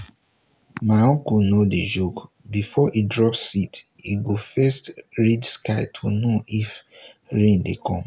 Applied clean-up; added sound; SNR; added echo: none; none; none; none.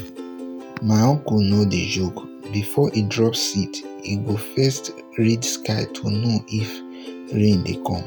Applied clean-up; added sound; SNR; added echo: none; Plucked string instrument; 14 dB; none.